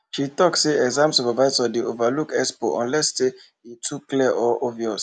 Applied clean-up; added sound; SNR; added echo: none; none; none; none.